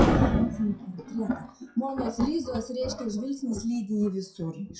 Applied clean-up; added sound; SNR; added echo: classical method WPE with log-MMSE.